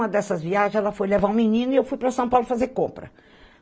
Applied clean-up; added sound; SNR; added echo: none; none; none; none.